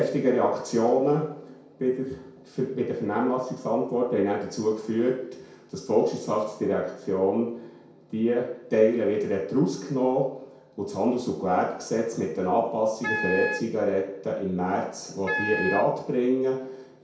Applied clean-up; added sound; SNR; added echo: none; Wind instrument, woodwind instrument; 6 dB; reverberation time 0.5 s.